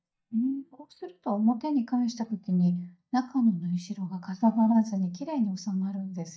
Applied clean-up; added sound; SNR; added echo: neural mask model DeepFilterNet 3.